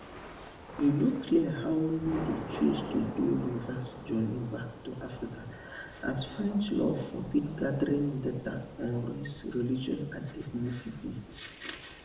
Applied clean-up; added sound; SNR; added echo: none; Thunder / Rain; 13 dB; reverberation time 0.8 s.